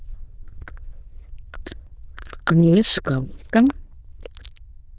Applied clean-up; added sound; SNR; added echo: neural diffusion model UNIVERSE++.